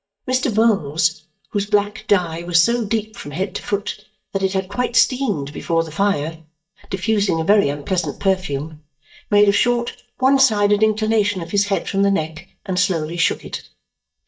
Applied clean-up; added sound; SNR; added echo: neural mask model DeepFilterNet 3.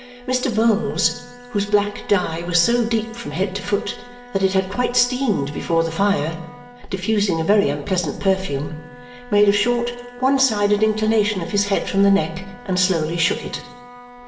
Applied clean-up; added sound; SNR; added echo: none; Wind instrument, woodwind instrument; 19 dB; reverberation time 0.8 s.